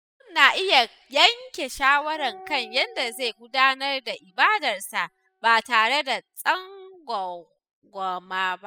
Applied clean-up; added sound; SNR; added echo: classical method spectral subtraction.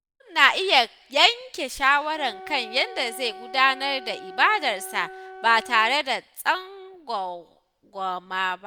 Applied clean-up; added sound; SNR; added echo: none; Wind instrument, woodwind instrument; 19 dB; none.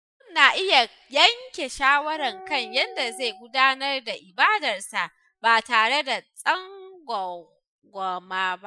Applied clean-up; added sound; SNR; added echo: classical method Wiener filter.